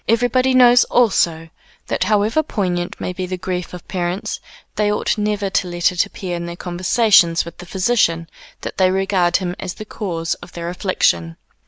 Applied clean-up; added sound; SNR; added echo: none; none; none; none.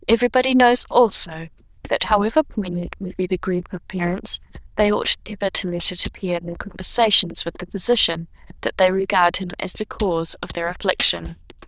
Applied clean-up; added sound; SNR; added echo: neural diffusion model UNIVERSE++.